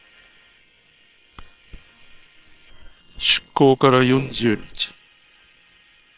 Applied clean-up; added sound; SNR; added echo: neural separator model SepFormer WHAM!.